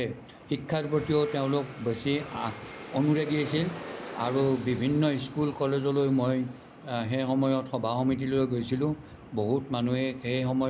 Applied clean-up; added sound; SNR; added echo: none; Aircraft; 18 dB; none.